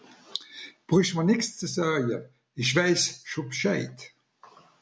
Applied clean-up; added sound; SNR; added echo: none; none; none; none.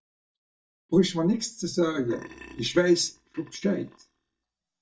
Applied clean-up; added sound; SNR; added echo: neural mask model DeepFilterNet 3.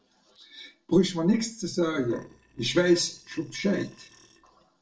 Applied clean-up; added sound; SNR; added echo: neural separator model SepFormer DNS4.